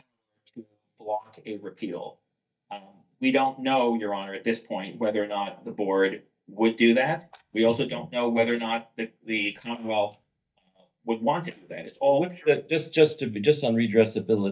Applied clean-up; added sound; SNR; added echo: neural mask model DeepFilterNet 3.